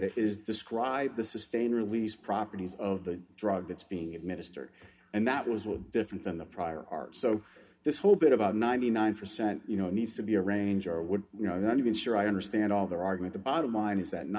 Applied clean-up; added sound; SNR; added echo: none; none; none; reverberation time 0.3 s.